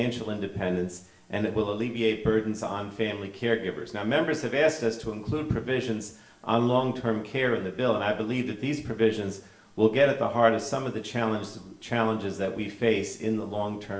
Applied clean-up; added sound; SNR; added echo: none; none; none; reverberation time 0.6 s.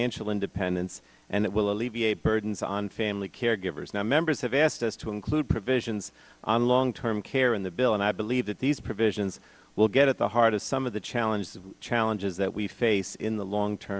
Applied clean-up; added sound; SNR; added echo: none; none; none; none.